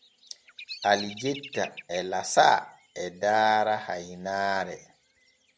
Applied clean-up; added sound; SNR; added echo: none; Bird vocalization, bird call, bird song; 19 dB; none.